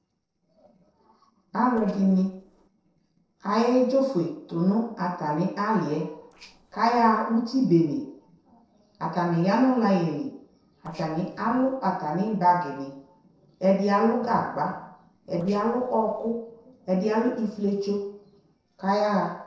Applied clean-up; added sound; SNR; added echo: neural separator model SepFormer DNS4.